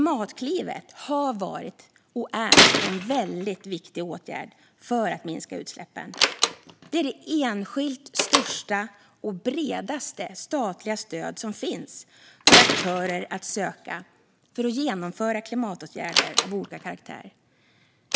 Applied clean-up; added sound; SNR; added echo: none; Slam; -2 dB; none.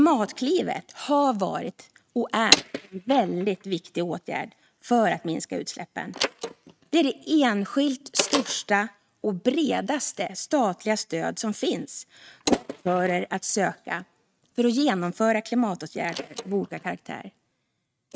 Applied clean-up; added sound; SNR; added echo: neural mask model RNNoise.